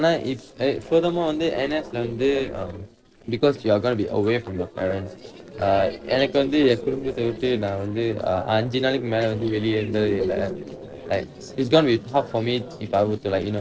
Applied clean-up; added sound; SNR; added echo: neural separator model SepFormer DNS4.